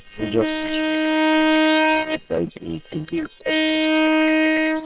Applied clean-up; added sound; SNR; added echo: neural separator model SepFormer WHAM!.